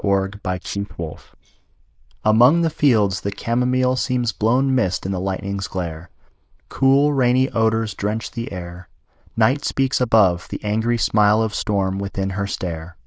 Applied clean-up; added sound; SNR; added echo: neural diffusion model UNIVERSE++.